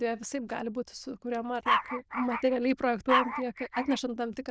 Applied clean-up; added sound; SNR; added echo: neural diffusion model UNIVERSE++.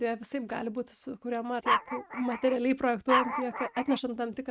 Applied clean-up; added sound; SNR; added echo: neural mask model RNNoise.